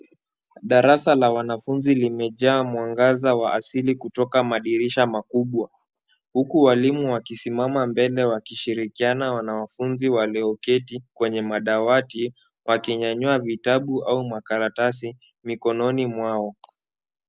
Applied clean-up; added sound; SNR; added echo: none; none; none; none.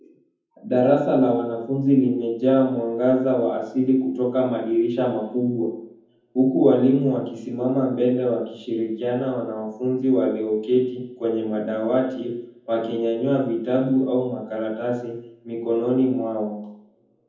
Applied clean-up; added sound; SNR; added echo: none; none; none; reverberation time 0.7 s.